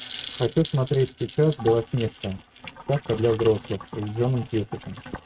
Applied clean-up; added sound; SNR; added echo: neural mask model RNNoise.